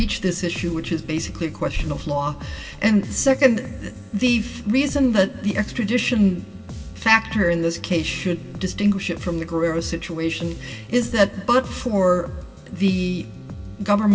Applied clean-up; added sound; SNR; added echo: none; Bass guitar; 13 dB; reverberation time 3.0 s.